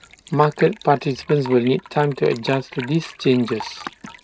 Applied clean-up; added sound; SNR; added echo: neural mask model RNNoise.